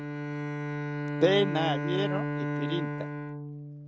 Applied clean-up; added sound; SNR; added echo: none; Bowed string instrument; 0 dB; none.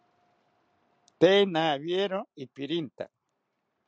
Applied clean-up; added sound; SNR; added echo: none; none; none; none.